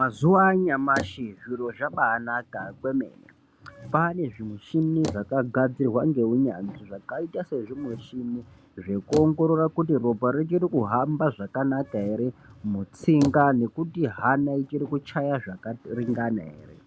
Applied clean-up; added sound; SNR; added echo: none; Bicycle; 17 dB; none.